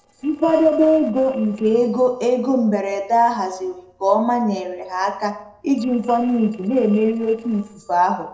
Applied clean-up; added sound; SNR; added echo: neural separator model SepFormer DNS4.